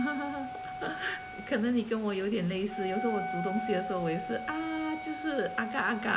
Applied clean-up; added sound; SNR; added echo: none; Wind instrument, woodwind instrument; 7 dB; none.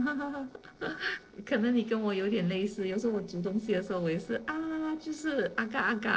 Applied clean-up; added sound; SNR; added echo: neural separator model SepFormer DNS4.